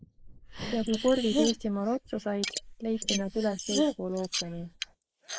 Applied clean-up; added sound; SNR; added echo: neural mask model Resemble Enhance denoiser.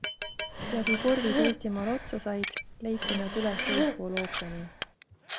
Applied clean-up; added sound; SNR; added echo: none; Glass + Breathing; 0 dB; none.